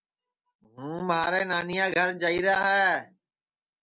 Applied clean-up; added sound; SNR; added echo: none; none; none; none.